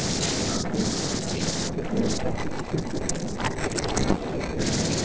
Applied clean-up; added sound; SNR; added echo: neural separator model SepFormer DNS4.